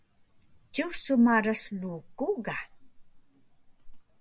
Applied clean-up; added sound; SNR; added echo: none; Cricket / Frog; 19 dB; none.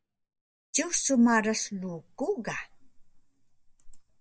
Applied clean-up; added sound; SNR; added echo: neural mask model DeepFilterNet 3.